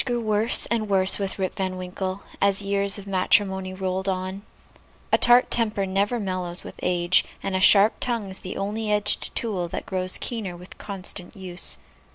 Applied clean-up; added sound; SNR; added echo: none; none; none; none.